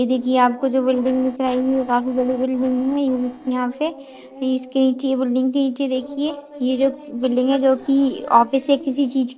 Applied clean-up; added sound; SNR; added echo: neural separator model SepFormer DNS4.